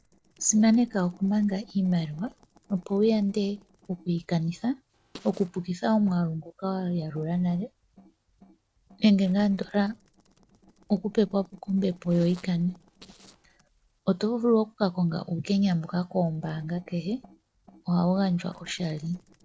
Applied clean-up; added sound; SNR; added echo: neural separator model SepFormer DNS4.